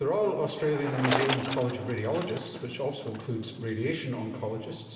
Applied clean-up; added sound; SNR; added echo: none; Bicycle; 6 dB; reverberation time 2.5 s.